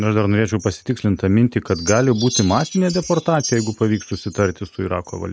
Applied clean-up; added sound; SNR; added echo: neural mask model RNNoise.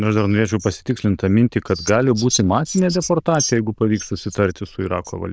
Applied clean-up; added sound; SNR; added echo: neural diffusion model UNIVERSE++.